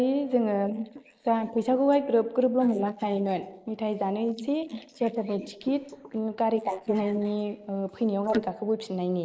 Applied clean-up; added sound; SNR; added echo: neural mask model Resemble Enhance denoiser.